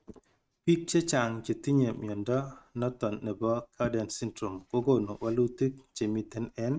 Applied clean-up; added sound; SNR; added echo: neural mask model RNNoise.